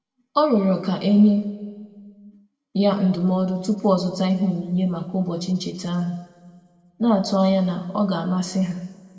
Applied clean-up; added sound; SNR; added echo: none; none; none; reverberation time 1.1 s.